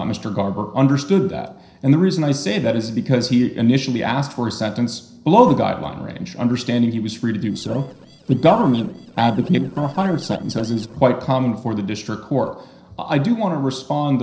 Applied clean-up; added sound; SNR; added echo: neural separator model SepFormer DNS4.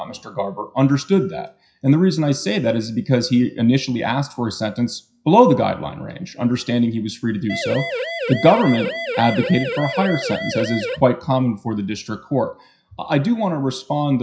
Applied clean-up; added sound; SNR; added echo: classical method WPE with log-MMSE.